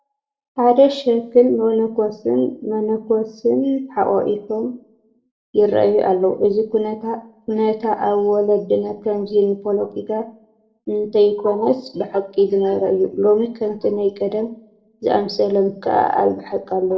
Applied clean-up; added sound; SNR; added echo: none; none; none; reverberation time 0.4 s.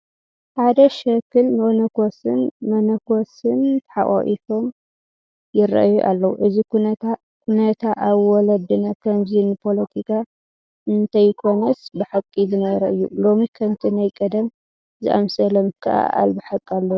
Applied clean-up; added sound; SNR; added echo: none; none; none; none.